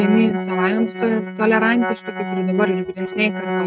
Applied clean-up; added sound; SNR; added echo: neural mask model RNNoise.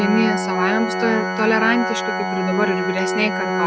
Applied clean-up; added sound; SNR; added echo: none; Organ; 1 dB; none.